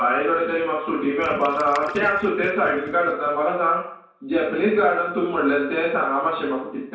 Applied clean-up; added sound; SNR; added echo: none; Gurgling; 17 dB; reverberation time 0.5 s.